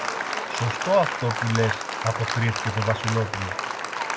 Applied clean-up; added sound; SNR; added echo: none; Applause; 3 dB; none.